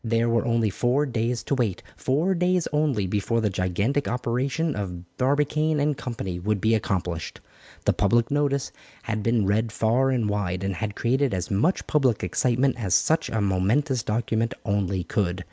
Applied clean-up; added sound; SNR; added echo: none; none; none; none.